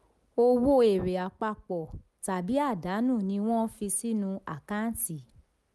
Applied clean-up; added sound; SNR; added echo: none; none; none; none.